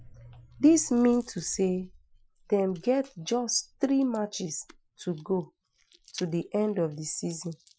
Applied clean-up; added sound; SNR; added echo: classical method Wiener filter.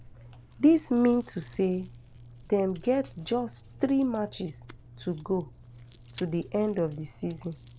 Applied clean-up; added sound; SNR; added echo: none; Chewing, mastication; 19 dB; none.